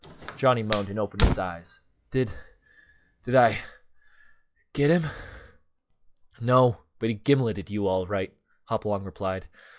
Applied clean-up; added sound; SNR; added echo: classical method log-MMSE.